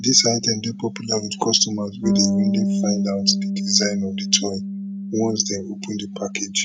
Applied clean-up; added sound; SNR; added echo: none; Bass guitar; 2 dB; none.